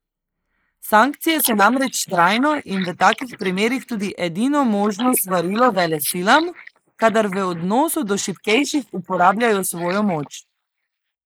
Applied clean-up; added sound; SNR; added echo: neural mask model Resemble Enhance denoiser.